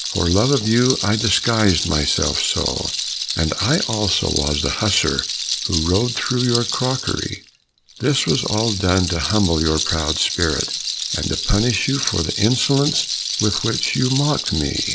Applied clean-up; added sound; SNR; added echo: none; Rattle; 4 dB; none.